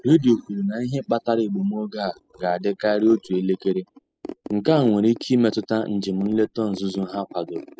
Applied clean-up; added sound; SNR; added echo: classical method spectral subtraction.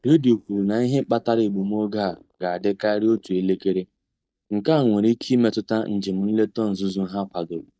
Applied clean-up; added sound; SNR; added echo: neural mask model DeepFilterNet 3.